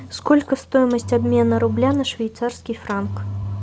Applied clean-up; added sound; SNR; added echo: none; Engine; 10 dB; none.